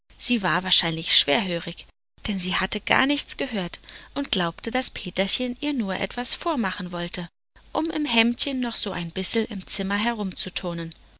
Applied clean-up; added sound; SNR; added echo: none; none; none; none.